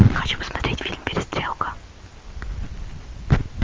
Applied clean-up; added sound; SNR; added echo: none; none; none; none.